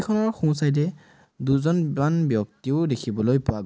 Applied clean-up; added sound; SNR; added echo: none; none; none; none.